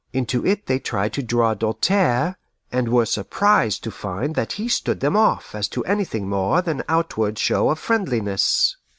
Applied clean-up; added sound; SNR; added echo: none; none; none; none.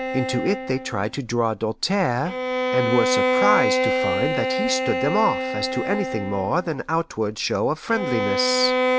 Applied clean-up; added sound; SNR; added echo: none; Bowed string instrument; 0 dB; none.